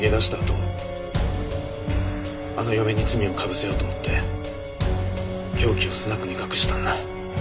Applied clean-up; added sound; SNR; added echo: none; none; none; none.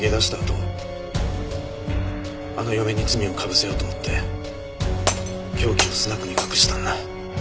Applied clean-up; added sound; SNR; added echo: none; Glass; 6 dB; none.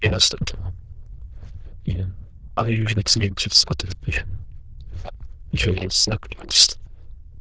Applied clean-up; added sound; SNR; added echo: neural diffusion model UNIVERSE++.